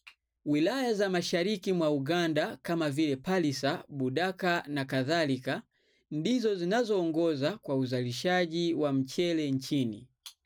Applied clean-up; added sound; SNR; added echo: none; none; none; none.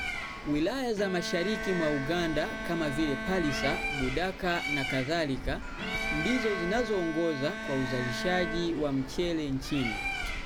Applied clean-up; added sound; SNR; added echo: none; Bird + Bowed string instrument; 4 dB; none.